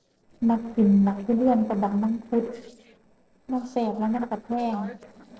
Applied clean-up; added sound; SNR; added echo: neural separator model SepFormer DNS4.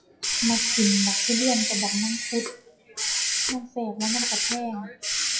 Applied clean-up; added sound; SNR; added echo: classical method WPE with log-MMSE.